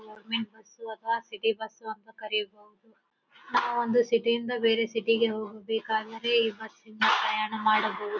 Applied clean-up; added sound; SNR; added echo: none; none; none; none.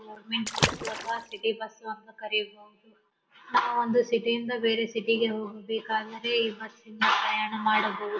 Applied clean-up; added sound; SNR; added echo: none; Water / Splash, splatter; 4 dB; reverberation time 0.5 s.